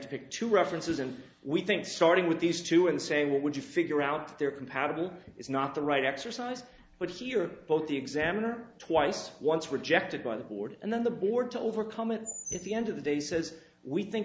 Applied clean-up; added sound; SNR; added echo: none; none; none; none.